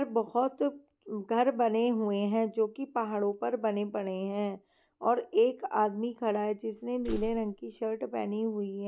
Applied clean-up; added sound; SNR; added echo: none; Slam; 12 dB; none.